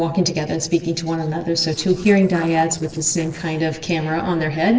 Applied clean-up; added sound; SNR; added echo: neural separator model SepFormer DNS4.